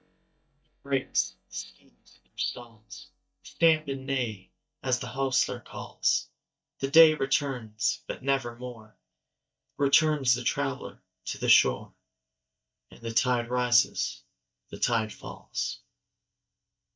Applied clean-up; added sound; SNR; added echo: neural mask model DeepFilterNet 3.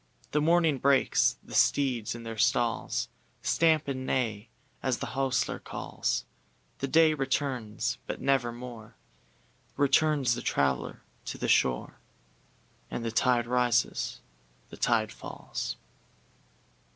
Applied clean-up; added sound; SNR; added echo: none; none; none; none.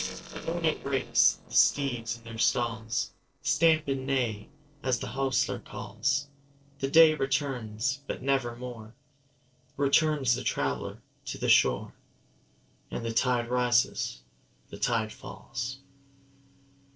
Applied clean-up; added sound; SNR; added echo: neural separator model SepFormer DNS4.